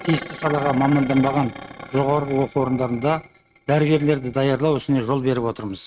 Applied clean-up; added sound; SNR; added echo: neural mask model RNNoise.